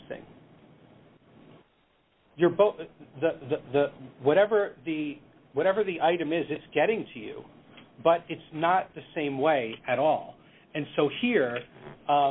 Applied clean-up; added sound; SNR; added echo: none; none; none; none.